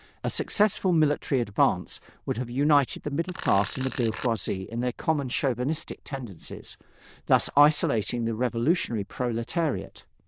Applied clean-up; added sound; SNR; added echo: neural diffusion model UNIVERSE++.